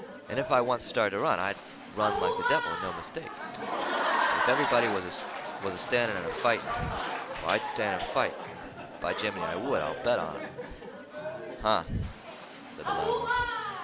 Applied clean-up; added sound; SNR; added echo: none; Applause / Crowd; 1 dB; none.